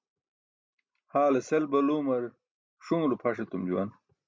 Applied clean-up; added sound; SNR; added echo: none; none; none; none.